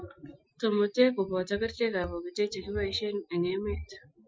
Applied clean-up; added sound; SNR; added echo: classical method Wiener filter.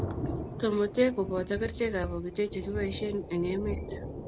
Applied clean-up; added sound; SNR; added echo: none; Thunder; 6 dB; none.